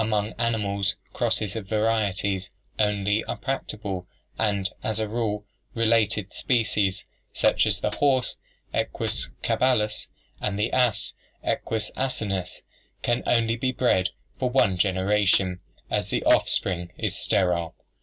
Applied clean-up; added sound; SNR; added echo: none; Hi-hat; 16 dB; none.